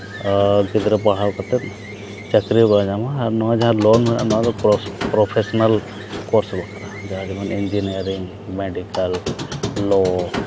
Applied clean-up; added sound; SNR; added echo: none; Squeak; 11 dB; none.